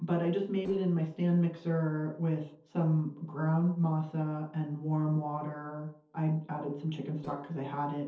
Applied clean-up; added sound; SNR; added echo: neural separator model SepFormer DNS4.